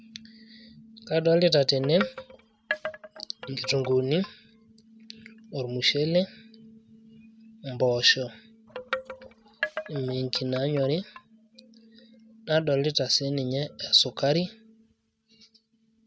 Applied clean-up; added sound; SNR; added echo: neural mask model RNNoise.